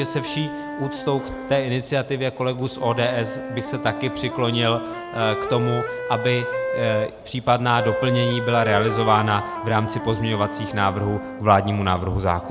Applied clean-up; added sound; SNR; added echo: none; Wind instrument, woodwind instrument; 7 dB; none.